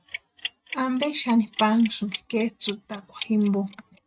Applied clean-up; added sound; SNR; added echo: neural mask model RNNoise.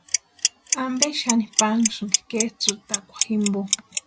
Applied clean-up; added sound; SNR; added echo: none; Clock; 0 dB; none.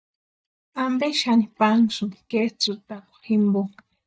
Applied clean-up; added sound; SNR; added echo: neural mask model DeepFilterNet 3.